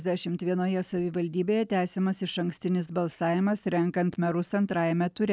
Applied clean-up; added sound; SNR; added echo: none; none; none; none.